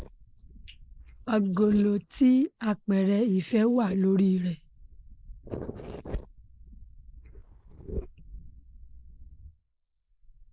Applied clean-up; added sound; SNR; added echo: neural mask model Resemble Enhance denoiser.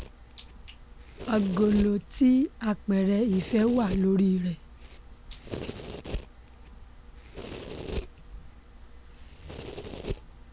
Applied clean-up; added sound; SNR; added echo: none; Domestic sounds, home sounds; 11 dB; none.